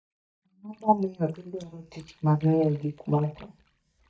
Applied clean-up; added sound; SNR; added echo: neural mask model DeepFilterNet 3.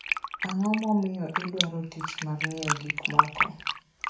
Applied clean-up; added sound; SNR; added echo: none; Fill (with liquid); -1 dB; reverberation time 0.4 s.